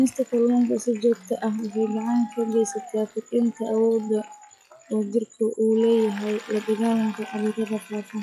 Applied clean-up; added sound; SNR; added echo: classical method log-MMSE.